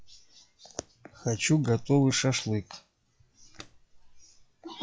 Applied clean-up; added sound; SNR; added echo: classical method log-MMSE.